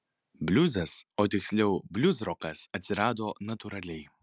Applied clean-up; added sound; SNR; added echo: none; none; none; none.